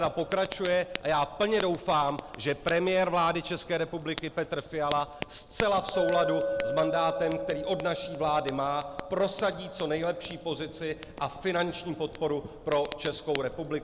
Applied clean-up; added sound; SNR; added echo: none; Chink, clink + Fire; 7 dB; none.